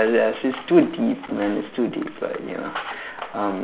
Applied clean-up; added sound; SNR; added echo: none; none; none; none.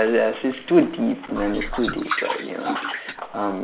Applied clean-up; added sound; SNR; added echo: neural mask model Resemble Enhance denoiser.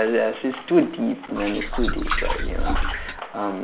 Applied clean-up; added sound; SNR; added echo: none; Liquid; -1 dB; none.